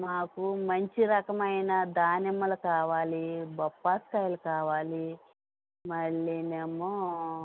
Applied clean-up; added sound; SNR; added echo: none; none; none; none.